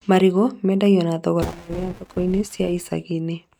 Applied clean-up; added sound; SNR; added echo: neural mask model RNNoise.